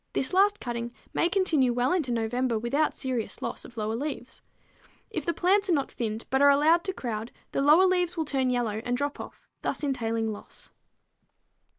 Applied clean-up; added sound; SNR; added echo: neural mask model Resemble Enhance denoiser.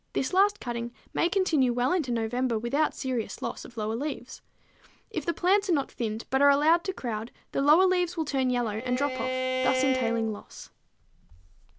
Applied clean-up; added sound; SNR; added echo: none; Bowed string instrument; 4 dB; none.